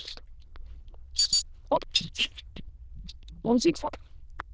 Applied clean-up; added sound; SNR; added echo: neural diffusion model UNIVERSE++.